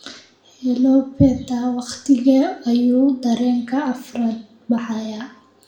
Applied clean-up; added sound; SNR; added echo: none; none; none; reverberation time 0.5 s.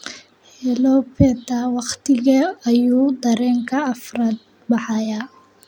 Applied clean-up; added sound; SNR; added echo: none; none; none; none.